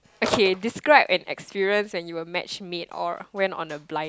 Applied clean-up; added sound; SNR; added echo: none; Telephone; 13 dB; none.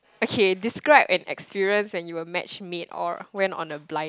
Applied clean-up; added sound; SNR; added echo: none; none; none; none.